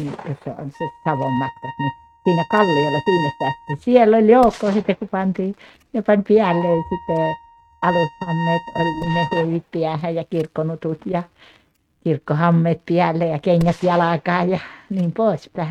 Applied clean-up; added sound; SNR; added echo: neural mask model RNNoise.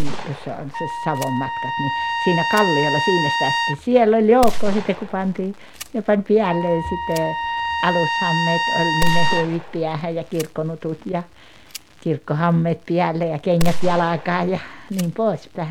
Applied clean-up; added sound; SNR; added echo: none; Trumpet + Gunshot, gunfire; 2 dB; none.